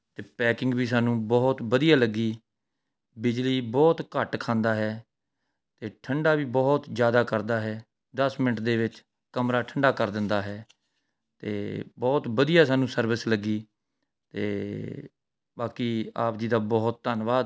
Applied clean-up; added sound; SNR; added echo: none; none; none; none.